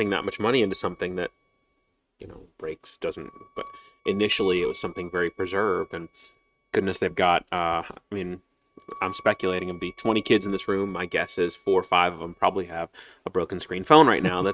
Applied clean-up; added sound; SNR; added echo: neural mask model RNNoise.